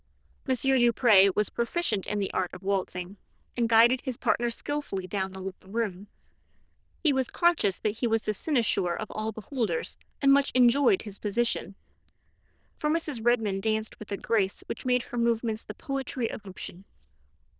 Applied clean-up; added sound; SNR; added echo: neural diffusion model UNIVERSE++.